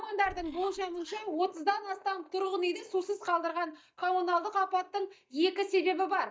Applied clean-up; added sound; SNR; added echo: neural mask model DeepFilterNet 3.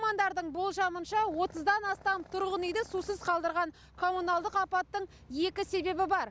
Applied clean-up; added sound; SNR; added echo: none; none; none; none.